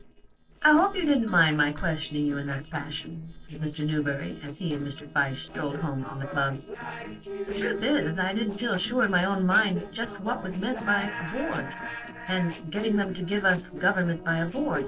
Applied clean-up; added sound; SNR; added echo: neural separator model SepFormer DNS4.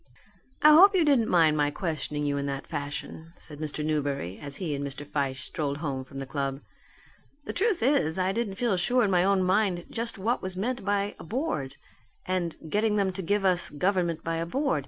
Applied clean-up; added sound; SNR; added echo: none; none; none; none.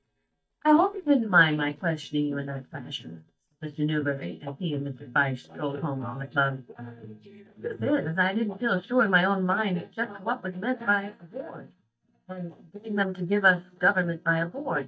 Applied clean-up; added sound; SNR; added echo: neural mask model DeepFilterNet 3.